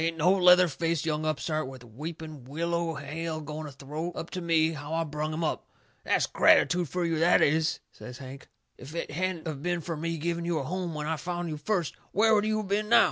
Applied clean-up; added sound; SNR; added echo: none; none; none; none.